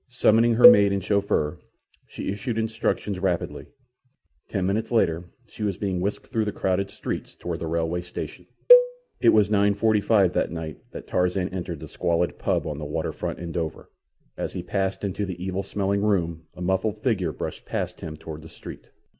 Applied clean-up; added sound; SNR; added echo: none; Cowbell; -1 dB; none.